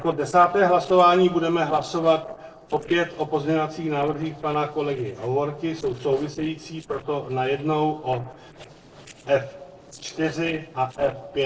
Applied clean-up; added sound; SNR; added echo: neural separator model SepFormer DNS4.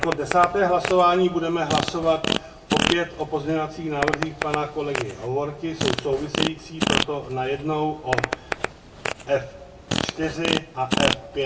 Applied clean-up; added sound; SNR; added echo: none; Fart; 3 dB; reverberation time 0.3 s.